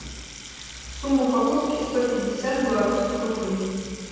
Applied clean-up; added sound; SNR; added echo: none; Sink (filling or washing) / Water tap, faucet; 17 dB; reverberation time 2.0 s.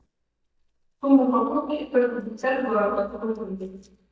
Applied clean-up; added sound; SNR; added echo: neural mask model DeepFilterNet 3.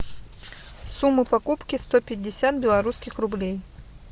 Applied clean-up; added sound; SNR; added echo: none; none; none; none.